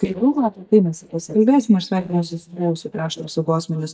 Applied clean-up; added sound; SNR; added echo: neural mask model DeepFilterNet 3.